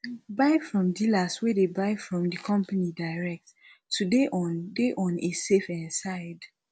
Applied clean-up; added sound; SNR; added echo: none; none; none; none.